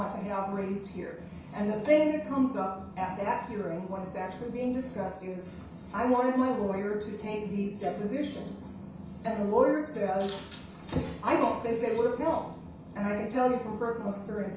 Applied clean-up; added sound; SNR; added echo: none; Bass guitar; 19 dB; reverberation time 0.6 s.